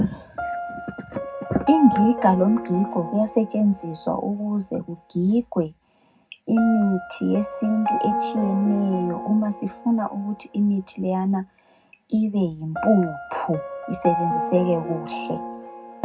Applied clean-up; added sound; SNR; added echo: none; Piano; 8 dB; reverberation time 0.3 s.